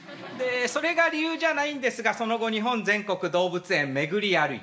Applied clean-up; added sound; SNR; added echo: none; none; none; none.